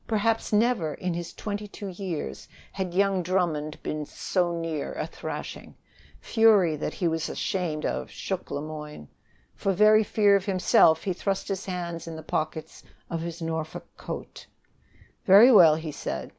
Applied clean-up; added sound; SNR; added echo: none; none; none; none.